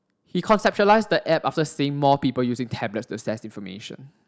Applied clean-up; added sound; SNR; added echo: none; none; none; none.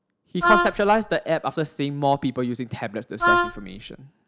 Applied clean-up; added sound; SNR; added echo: none; Wind instrument, woodwind instrument; -2 dB; none.